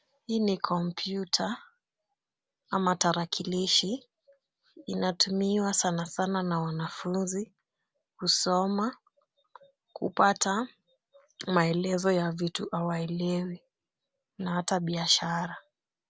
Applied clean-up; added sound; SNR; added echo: none; none; none; none.